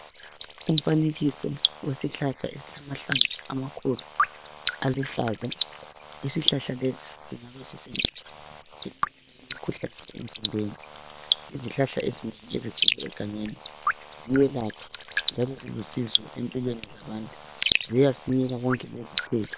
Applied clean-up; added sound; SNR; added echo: neural separator model SepFormer WHAM!.